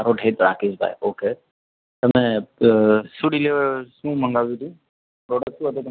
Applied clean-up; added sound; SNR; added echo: none; none; none; none.